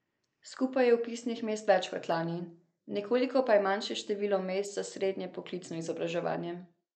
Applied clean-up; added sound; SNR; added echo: neural mask model Resemble Enhance denoiser.